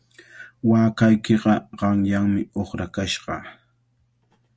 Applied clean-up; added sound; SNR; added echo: none; none; none; none.